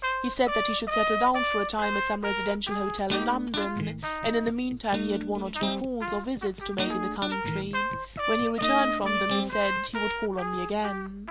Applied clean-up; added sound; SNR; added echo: none; Electric guitar + Trumpet; 1 dB; none.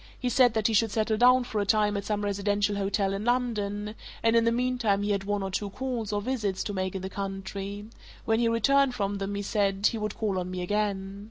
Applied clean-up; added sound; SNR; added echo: none; none; none; none.